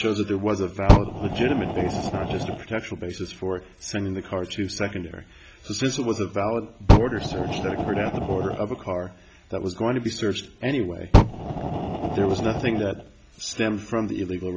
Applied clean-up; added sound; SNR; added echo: none; Fire; -3 dB; none.